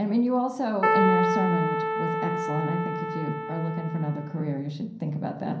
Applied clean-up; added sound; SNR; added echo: none; Keyboard (musical); -1 dB; reverberation time 0.6 s.